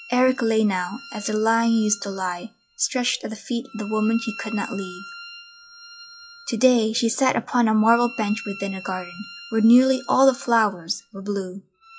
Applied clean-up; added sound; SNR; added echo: classical method WPE with log-MMSE.